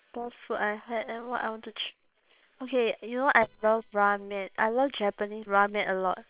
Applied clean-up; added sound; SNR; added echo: neural separator model SepFormer WHAM!.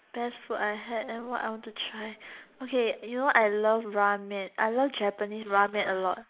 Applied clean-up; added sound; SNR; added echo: neural mask model Resemble Enhance denoiser.